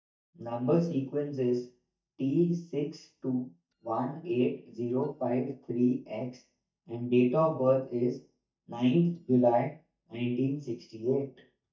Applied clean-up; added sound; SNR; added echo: neural mask model DeepFilterNet 3.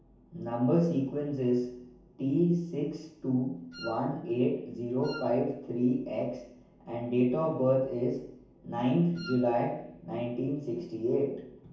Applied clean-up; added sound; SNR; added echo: none; Wind instrument, woodwind instrument; 17 dB; reverberation time 0.7 s.